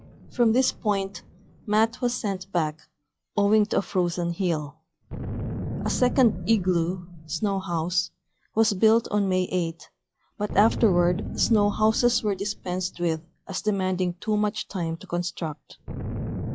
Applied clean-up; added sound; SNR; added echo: classical method log-MMSE.